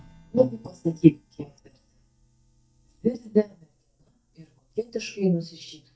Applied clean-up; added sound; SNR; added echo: neural mask model DeepFilterNet 3.